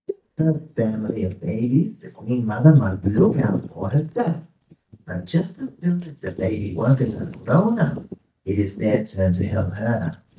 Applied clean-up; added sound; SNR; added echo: neural mask model DeepFilterNet 3.